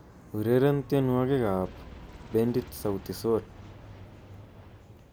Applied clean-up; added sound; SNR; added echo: none; Aircraft; 18 dB; none.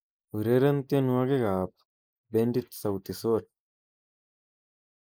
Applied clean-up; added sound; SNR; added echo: neural mask model Resemble Enhance denoiser.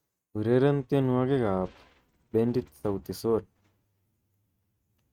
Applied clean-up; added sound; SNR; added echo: neural mask model RNNoise.